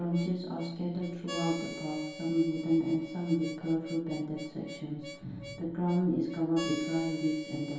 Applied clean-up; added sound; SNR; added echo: none; Harmonica; 13 dB; reverberation time 2.2 s.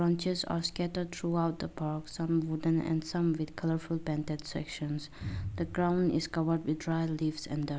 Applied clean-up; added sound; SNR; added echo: none; none; none; none.